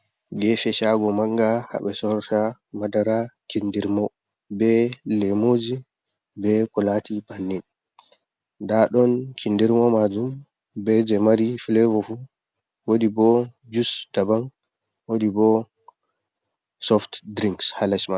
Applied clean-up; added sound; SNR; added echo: none; none; none; none.